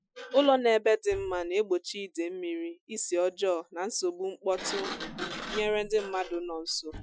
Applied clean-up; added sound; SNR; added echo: classical method Wiener filter.